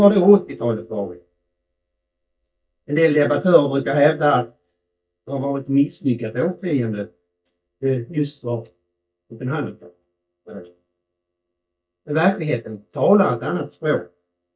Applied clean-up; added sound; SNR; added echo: neural mask model DeepFilterNet 3.